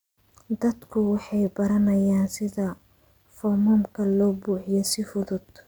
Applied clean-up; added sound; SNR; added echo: none; none; none; none.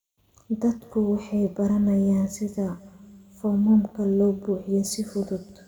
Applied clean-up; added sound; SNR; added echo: none; none; none; reverberation time 1.4 s.